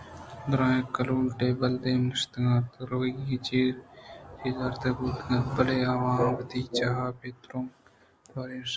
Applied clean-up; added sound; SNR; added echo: none; none; none; none.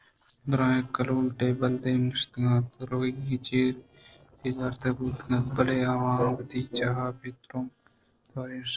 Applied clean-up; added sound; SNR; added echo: neural separator model SepFormer DNS4.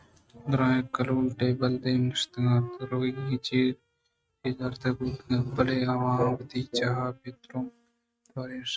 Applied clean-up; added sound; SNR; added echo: neural mask model RNNoise.